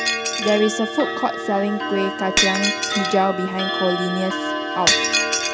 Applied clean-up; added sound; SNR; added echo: none; Shatter + Clock; 0 dB; none.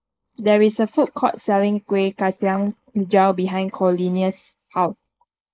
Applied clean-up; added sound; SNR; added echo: neural mask model Resemble Enhance denoiser.